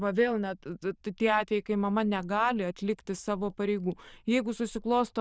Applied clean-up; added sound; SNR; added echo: neural diffusion model UNIVERSE++.